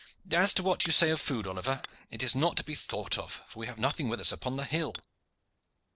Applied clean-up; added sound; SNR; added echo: neural separator model SepFormer DNS4.